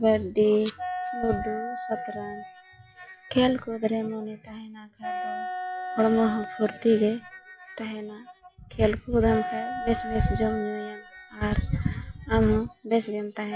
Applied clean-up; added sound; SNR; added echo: classical method log-MMSE.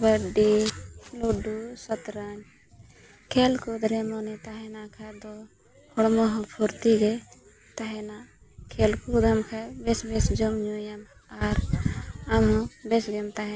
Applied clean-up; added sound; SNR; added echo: none; none; none; none.